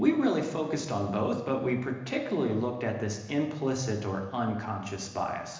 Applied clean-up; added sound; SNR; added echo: none; none; none; reverberation time 1.0 s.